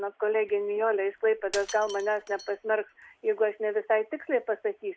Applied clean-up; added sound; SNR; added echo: none; Shatter; 18 dB; none.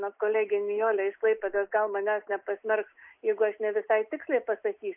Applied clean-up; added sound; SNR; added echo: neural mask model Resemble Enhance denoiser.